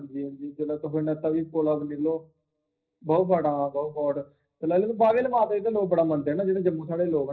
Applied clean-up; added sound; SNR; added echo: none; none; none; reverberation time 0.5 s.